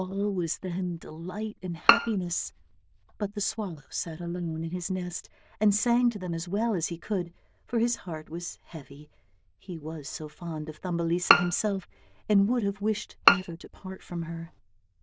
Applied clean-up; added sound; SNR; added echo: neural diffusion model UNIVERSE++.